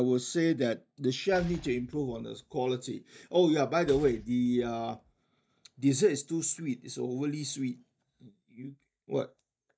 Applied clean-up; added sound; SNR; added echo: neural mask model DeepFilterNet 3.